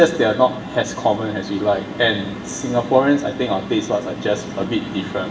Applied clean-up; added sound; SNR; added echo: none; none; none; reverberation time 0.8 s.